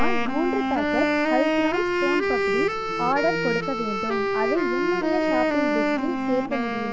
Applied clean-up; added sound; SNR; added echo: none; Wind instrument, woodwind instrument; -3 dB; none.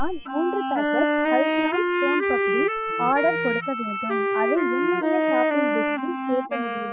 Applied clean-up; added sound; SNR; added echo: classical method spectral subtraction.